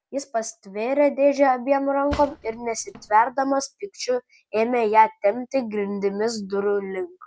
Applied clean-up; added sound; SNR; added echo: none; Cutlery, silverware / Drawer open or close; 15 dB; none.